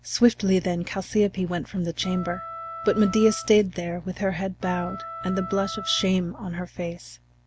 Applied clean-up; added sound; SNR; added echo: none; Wind instrument, woodwind instrument; 13 dB; none.